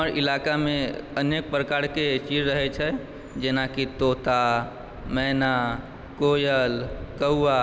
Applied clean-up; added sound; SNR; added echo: none; none; none; none.